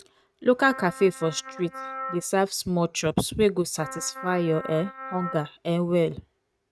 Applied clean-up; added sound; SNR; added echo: neural mask model RNNoise.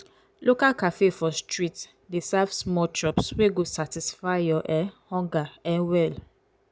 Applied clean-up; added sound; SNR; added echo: none; none; none; none.